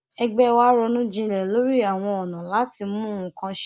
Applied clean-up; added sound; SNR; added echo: none; none; none; none.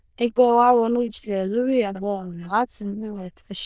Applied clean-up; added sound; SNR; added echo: neural diffusion model UNIVERSE++.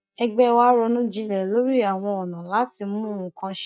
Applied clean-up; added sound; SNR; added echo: neural mask model DeepFilterNet 3.